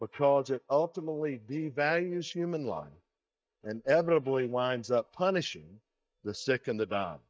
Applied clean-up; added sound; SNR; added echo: neural mask model DeepFilterNet 3.